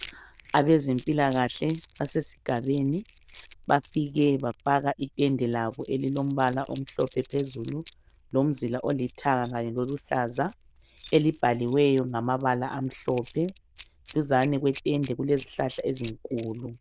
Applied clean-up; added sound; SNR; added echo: neural diffusion model UNIVERSE++.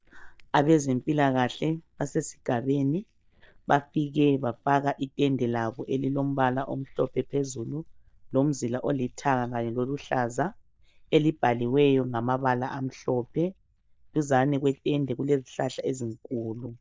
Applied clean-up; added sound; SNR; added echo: neural mask model DeepFilterNet 3.